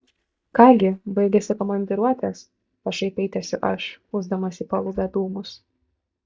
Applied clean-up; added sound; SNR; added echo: neural mask model DeepFilterNet 3.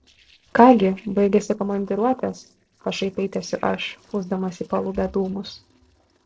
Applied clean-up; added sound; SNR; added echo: neural separator model SepFormer DNS4.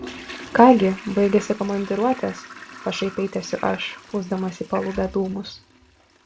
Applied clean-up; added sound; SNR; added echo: none; Toilet flush; 17 dB; reverberation time 0.2 s.